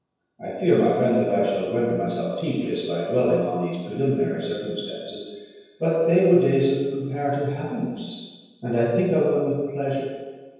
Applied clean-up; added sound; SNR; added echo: none; none; none; reverberation time 1.2 s.